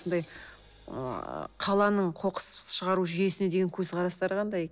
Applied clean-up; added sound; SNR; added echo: none; none; none; none.